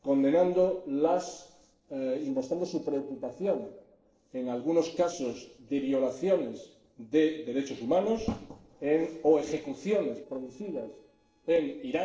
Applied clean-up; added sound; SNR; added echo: neural separator model SepFormer DNS4.